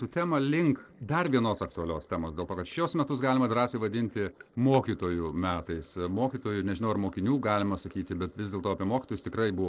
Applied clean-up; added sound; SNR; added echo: neural separator model SepFormer DNS4.